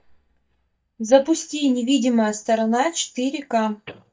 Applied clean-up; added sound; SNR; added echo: neural mask model DeepFilterNet 3.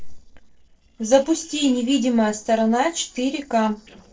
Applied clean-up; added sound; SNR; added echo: neural separator model SepFormer DNS4.